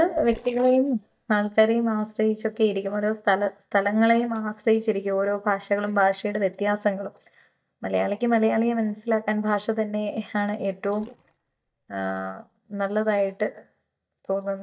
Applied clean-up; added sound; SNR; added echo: neural mask model DeepFilterNet 3.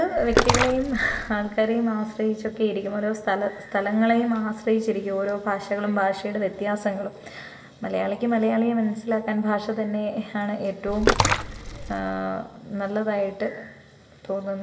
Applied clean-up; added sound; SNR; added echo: none; Splash, splatter; 0 dB; reverberation time 2.2 s.